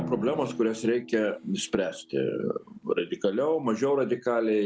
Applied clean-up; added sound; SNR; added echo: none; Drum; 16 dB; none.